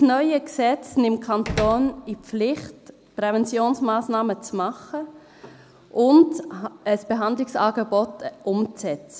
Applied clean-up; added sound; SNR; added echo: none; Slam; 12 dB; none.